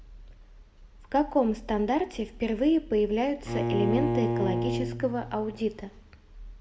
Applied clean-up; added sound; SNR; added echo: none; Bowed string instrument; 1 dB; reverberation time 0.6 s.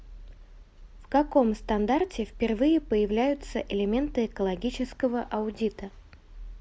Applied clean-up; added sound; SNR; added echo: none; none; none; none.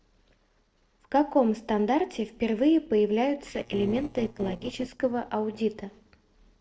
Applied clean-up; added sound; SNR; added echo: neural separator model SepFormer DNS4.